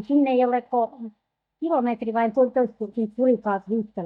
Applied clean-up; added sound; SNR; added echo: neural mask model DeepFilterNet 3.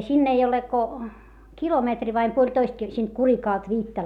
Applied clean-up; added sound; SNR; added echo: none; none; none; none.